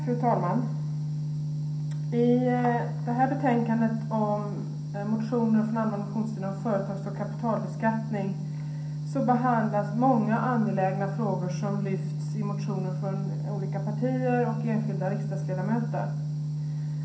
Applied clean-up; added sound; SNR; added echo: none; none; none; reverberation time 0.6 s.